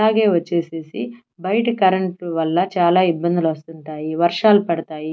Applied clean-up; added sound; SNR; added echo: none; none; none; none.